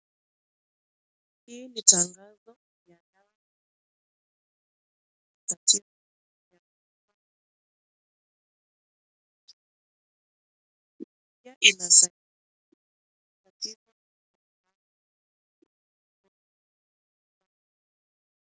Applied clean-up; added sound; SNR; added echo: none; none; none; none.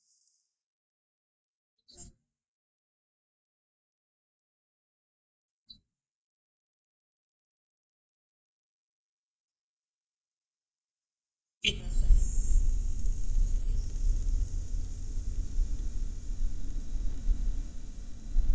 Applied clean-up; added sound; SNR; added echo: neural mask model DeepFilterNet 3.